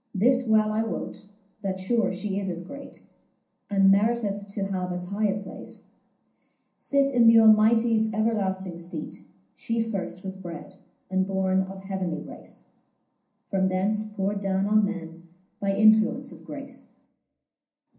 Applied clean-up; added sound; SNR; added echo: none; none; none; reverberation time 0.6 s.